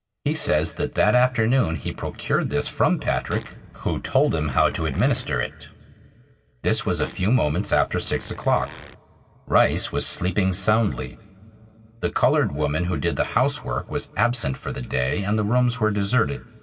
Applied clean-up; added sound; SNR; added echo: none; Fart; 18 dB; reverberation time 3.0 s.